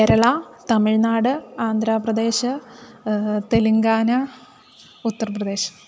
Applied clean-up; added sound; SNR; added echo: none; none; none; none.